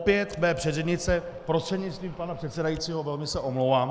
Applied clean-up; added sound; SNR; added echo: none; Fire; 20 dB; none.